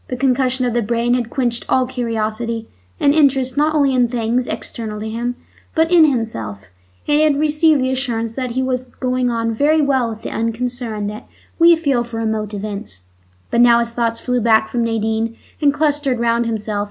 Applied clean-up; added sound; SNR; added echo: none; none; none; none.